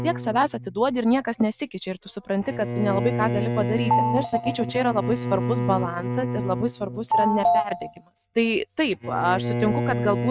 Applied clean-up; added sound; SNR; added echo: neural mask model RNNoise.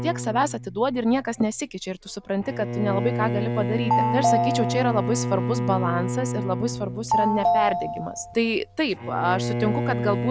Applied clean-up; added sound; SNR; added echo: none; Telephone + Bowed string instrument; 0 dB; none.